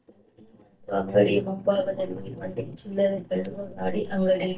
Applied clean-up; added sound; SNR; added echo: neural mask model DeepFilterNet 3.